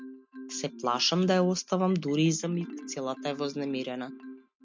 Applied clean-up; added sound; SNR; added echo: neural mask model RNNoise.